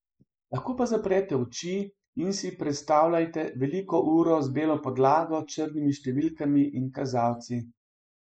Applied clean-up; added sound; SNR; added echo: neural mask model Resemble Enhance denoiser.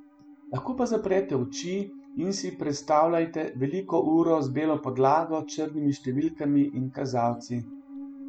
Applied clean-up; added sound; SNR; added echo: none; Musical instrument; 17 dB; none.